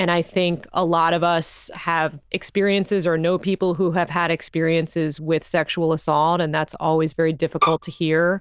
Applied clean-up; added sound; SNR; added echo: neural diffusion model UNIVERSE++.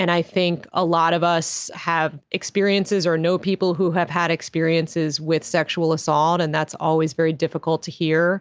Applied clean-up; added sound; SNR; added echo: none; none; none; none.